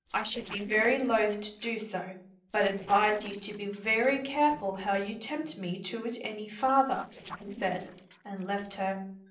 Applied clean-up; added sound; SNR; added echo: neural separator model SepFormer DNS4.